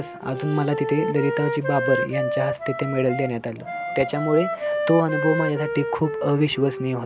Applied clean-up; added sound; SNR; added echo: none; Wind instrument, woodwind instrument; 4 dB; none.